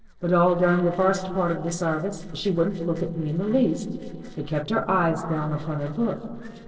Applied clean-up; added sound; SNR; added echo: neural separator model SepFormer DNS4.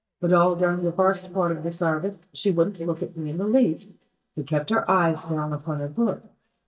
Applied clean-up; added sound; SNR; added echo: neural mask model DeepFilterNet 3.